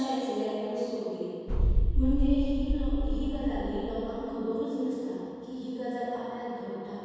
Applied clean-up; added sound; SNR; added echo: none; Boom; -4 dB; reverberation time 2.1 s.